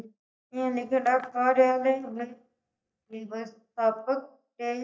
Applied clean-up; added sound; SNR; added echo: neural mask model DeepFilterNet 3.